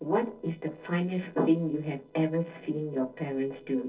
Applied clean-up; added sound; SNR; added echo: neural separator model SepFormer DNS4.